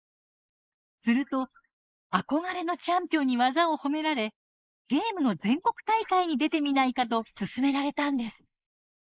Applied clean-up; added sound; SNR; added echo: neural mask model Resemble Enhance denoiser.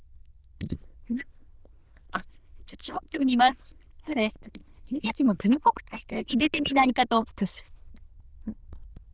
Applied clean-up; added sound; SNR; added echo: neural diffusion model UNIVERSE++.